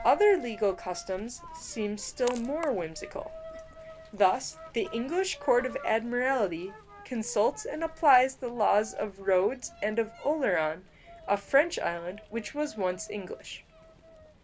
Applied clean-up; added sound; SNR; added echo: none; Coin (dropping); 18 dB; none.